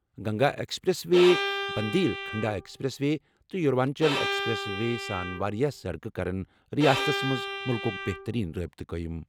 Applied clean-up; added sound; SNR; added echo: none; Bowed string instrument; 5 dB; none.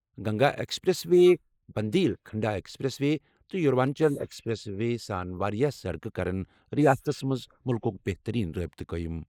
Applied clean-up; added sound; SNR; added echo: neural mask model Resemble Enhance denoiser.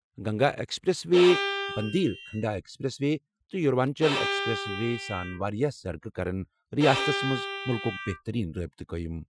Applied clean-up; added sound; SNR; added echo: classical method Wiener filter.